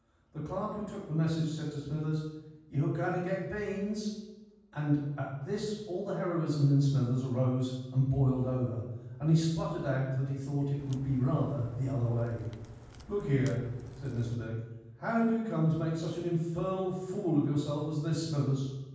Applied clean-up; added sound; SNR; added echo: none; Crack; 19 dB; reverberation time 1.2 s.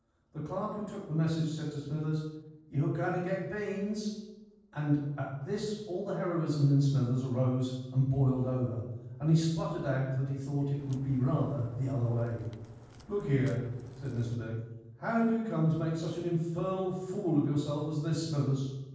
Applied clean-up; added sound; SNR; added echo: neural separator model SepFormer DNS4.